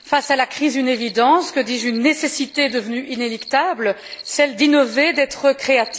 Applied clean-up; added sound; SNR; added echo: none; Cricket; 20 dB; none.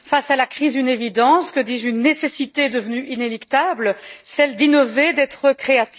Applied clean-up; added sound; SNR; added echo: neural mask model RNNoise.